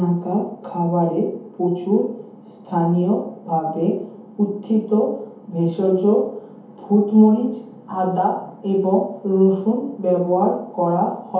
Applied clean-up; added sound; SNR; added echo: none; none; none; reverberation time 0.7 s.